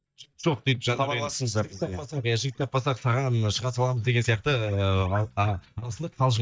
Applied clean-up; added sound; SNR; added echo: neural mask model DeepFilterNet 3.